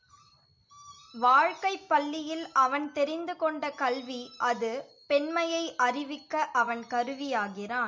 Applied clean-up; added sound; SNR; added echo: none; none; none; none.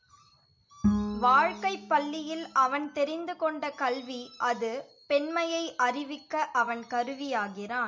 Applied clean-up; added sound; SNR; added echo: none; Bowed string instrument; 6 dB; none.